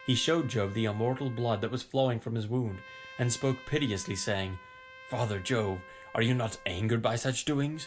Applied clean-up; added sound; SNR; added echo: none; Trumpet; 20 dB; none.